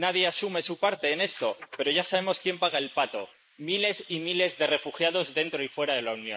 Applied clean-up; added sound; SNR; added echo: neural mask model Resemble Enhance denoiser.